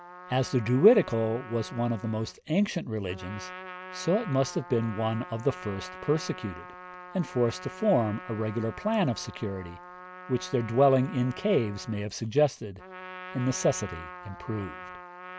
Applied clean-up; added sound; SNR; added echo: none; Trumpet; 15 dB; none.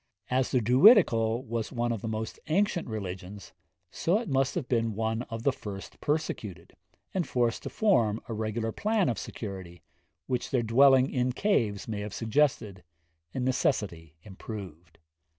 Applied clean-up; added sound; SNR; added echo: none; none; none; none.